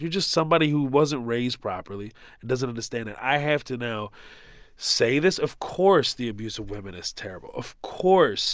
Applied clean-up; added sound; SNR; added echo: none; none; none; none.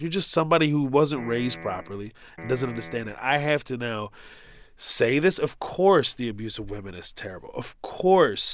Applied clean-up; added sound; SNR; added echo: none; Piano; 16 dB; none.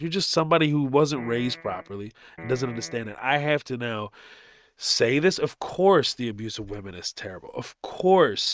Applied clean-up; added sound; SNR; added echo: neural mask model RNNoise.